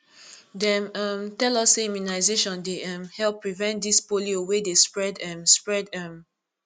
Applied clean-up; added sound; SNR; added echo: none; none; none; none.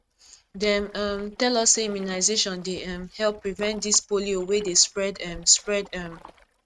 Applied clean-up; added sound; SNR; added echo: neural mask model RNNoise.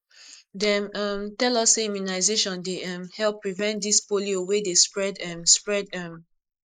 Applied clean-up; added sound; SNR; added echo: neural mask model Resemble Enhance denoiser.